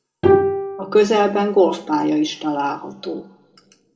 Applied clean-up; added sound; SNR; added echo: none; Bowed string instrument; 2 dB; reverberation time 1.9 s.